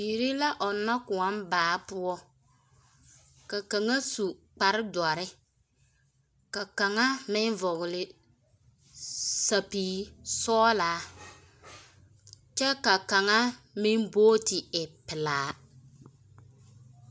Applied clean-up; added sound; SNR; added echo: none; none; none; none.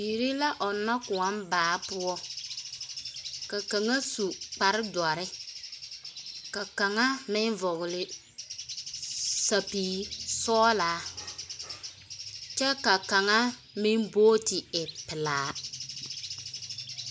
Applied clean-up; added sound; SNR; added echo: none; Bird; 11 dB; none.